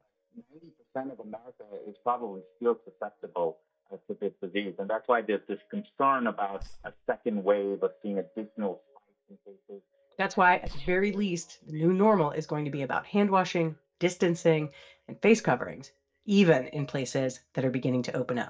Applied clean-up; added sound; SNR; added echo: neural mask model DeepFilterNet 3.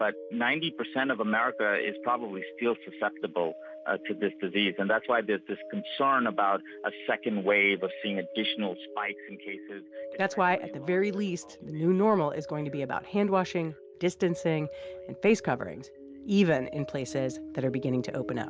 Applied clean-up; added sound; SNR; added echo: none; none; none; none.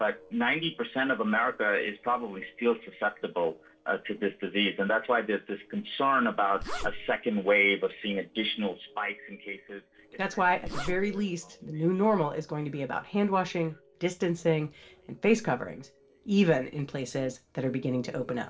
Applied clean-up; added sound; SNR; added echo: neural separator model SepFormer DNS4.